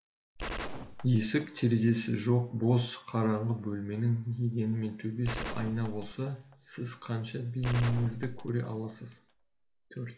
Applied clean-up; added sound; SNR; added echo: none; Gunshot, gunfire; 11 dB; none.